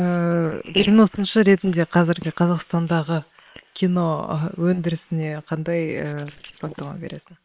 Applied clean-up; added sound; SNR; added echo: neural separator model SepFormer WHAM!.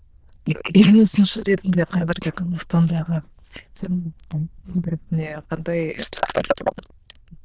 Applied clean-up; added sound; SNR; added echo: neural diffusion model UNIVERSE++.